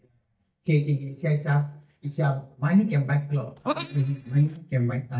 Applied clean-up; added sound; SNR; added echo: neural mask model DeepFilterNet 3.